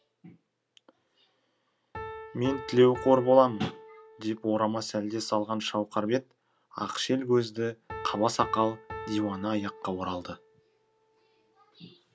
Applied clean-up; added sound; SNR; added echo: none; Piano; 17 dB; none.